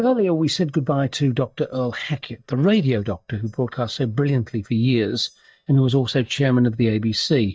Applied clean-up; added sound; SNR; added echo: neural mask model DeepFilterNet 3.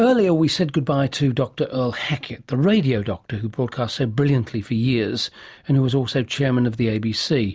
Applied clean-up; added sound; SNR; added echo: none; none; none; none.